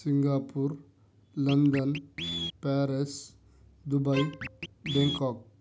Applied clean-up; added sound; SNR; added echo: none; Bowed string instrument + Scratching (performance technique); 11 dB; none.